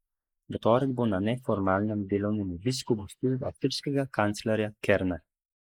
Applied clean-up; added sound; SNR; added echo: neural mask model Resemble Enhance denoiser.